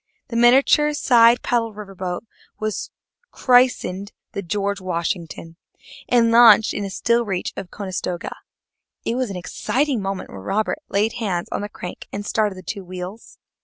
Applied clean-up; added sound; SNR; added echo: none; none; none; none.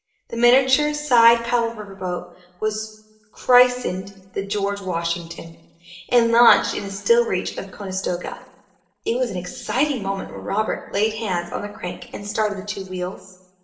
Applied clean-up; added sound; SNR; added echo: none; none; none; reverberation time 0.7 s.